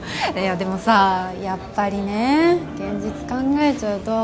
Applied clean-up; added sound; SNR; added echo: none; none; none; none.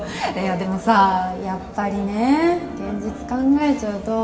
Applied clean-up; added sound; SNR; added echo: none; none; none; reverberation time 1.6 s.